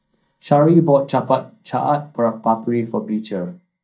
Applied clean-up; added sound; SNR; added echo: neural mask model DeepFilterNet 3.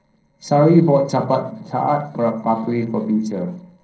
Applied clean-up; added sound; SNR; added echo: neural separator model SepFormer DNS4.